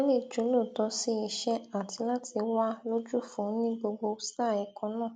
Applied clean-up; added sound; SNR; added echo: none; none; none; none.